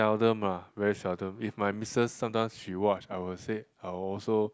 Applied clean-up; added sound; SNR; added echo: none; none; none; none.